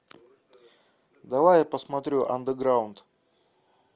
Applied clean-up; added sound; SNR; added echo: none; none; none; none.